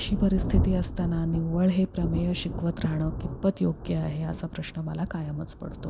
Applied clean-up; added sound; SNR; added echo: none; Thunder; 5 dB; none.